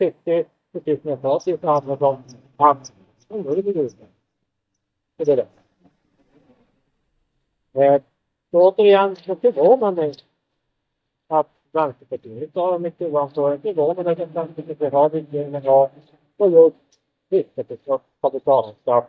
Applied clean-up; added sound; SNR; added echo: neural mask model DeepFilterNet 3.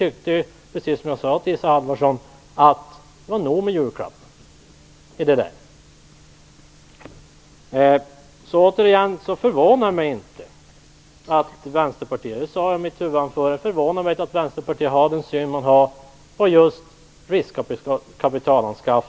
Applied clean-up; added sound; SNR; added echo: none; none; none; none.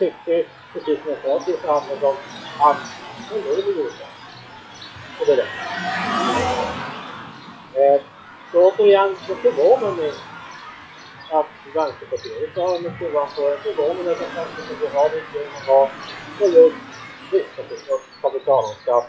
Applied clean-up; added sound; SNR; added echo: classical method WPE with log-MMSE.